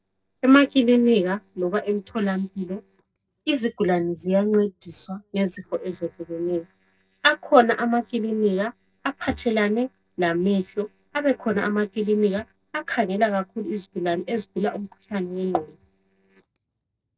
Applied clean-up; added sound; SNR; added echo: neural separator model SepFormer DNS4.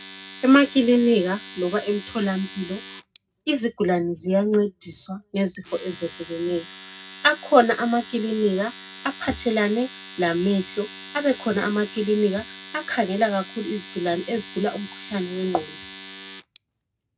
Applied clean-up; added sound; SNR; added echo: none; Domestic sounds, home sounds; 16 dB; reverberation time 0.2 s.